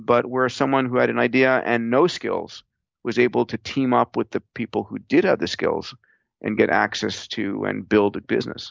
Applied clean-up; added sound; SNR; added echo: none; none; none; none.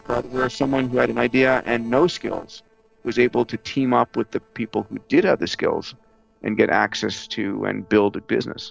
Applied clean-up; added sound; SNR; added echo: neural separator model SepFormer DNS4.